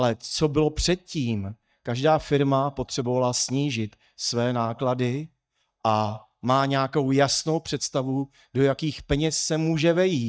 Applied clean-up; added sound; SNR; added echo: neural mask model DeepFilterNet 3.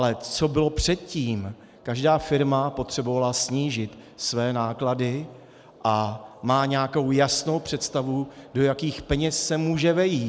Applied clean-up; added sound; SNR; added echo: none; none; none; none.